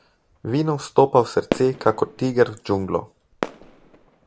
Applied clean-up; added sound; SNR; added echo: none; Fireworks; 13 dB; none.